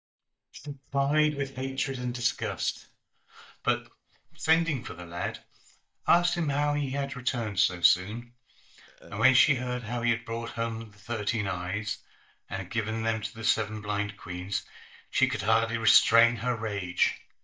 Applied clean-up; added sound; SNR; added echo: neural mask model DeepFilterNet 3.